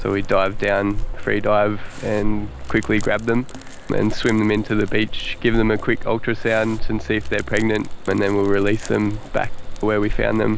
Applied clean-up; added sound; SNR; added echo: none; Crackle; 4 dB; none.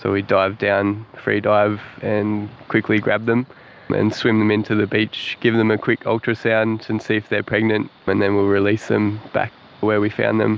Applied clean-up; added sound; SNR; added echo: none; none; none; none.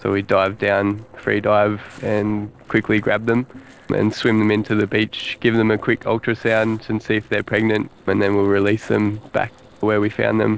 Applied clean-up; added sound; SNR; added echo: neural separator model SepFormer DNS4.